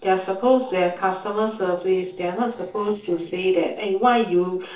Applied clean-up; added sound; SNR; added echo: neural separator model SepFormer DNS4.